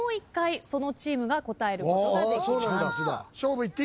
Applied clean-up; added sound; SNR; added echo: none; none; none; none.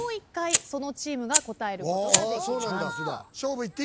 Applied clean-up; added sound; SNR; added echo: none; Fire; 1 dB; none.